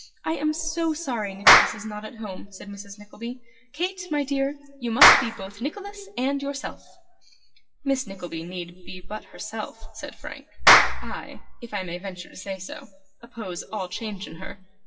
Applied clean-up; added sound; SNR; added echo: classical method WPE with log-MMSE.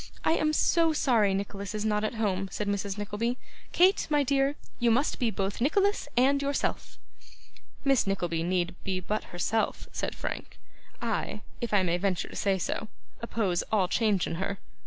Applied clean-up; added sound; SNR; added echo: none; none; none; none.